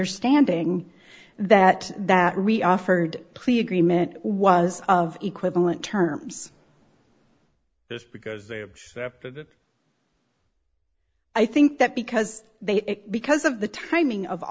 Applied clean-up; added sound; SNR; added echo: none; none; none; none.